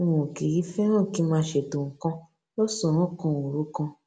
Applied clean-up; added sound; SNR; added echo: none; none; none; none.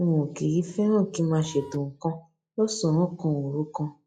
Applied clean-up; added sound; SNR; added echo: classical method log-MMSE.